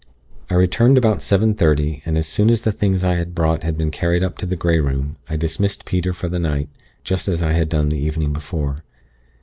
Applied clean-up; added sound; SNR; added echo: none; none; none; none.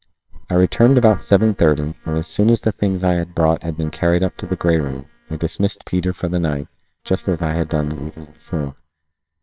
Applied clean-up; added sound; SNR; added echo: neural separator model SepFormer WHAMR!.